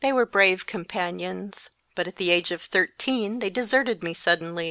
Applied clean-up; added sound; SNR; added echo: none; none; none; none.